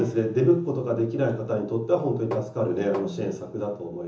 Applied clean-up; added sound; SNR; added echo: none; Tap; 9 dB; reverberation time 0.7 s.